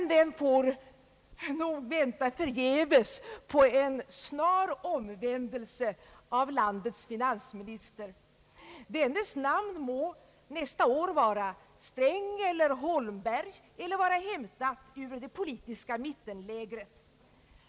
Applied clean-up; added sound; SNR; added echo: none; none; none; none.